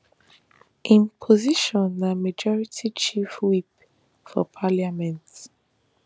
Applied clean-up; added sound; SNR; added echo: none; none; none; none.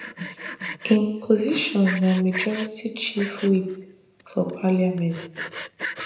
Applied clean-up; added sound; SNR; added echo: none; Sawing; 12 dB; reverberation time 0.8 s.